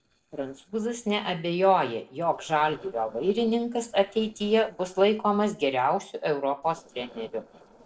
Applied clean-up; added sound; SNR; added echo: neural separator model SepFormer DNS4.